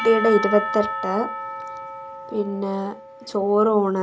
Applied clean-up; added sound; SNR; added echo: none; Church bell / Percussion; 8 dB; none.